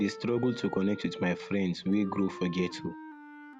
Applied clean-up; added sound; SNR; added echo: none; Wind instrument, woodwind instrument; 14 dB; none.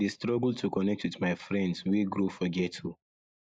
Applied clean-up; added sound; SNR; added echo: neural mask model Resemble Enhance denoiser.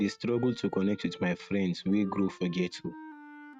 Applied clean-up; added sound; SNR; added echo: neural mask model RNNoise.